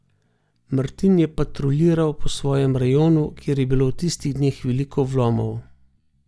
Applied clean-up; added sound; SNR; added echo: neural mask model DeepFilterNet 3.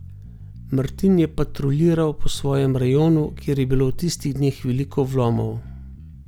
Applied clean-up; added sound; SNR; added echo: none; Bass guitar; 18 dB; none.